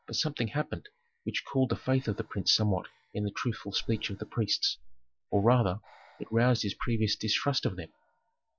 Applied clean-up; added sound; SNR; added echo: classical method log-MMSE.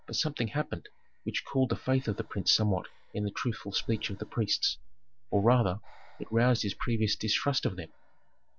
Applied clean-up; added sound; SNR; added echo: none; Breathing; 19 dB; none.